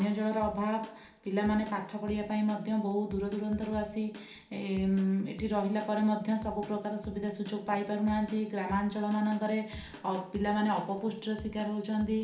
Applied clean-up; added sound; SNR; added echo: none; Drum kit; 18 dB; reverberation time 0.4 s.